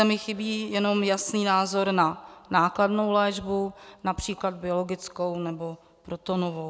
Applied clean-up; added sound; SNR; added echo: none; none; none; none.